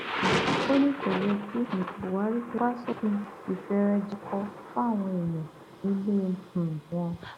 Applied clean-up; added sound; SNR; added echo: none; Thunder; 6 dB; none.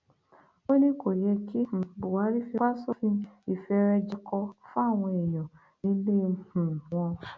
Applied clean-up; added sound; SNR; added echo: none; none; none; none.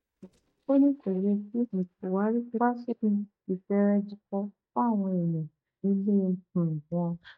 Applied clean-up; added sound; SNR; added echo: neural mask model DeepFilterNet 3.